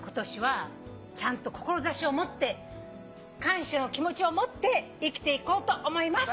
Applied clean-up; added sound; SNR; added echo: none; none; none; none.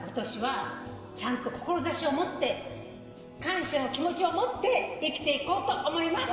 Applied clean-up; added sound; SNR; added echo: none; none; none; reverberation time 2.1 s.